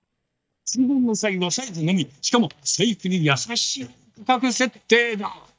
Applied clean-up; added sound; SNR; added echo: neural mask model DeepFilterNet 3.